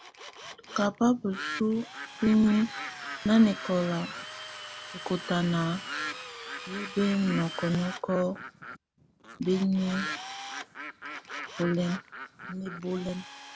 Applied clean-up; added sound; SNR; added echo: none; Drill + Bird; 11 dB; none.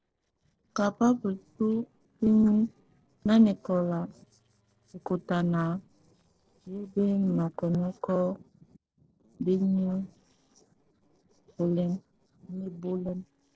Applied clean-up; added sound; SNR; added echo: neural separator model SepFormer DNS4.